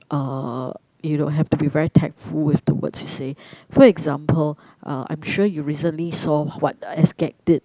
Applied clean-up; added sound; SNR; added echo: none; none; none; none.